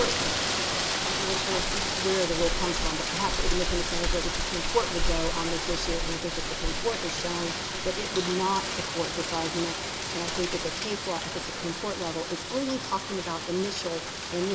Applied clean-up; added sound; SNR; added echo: none; Rain; -2 dB; none.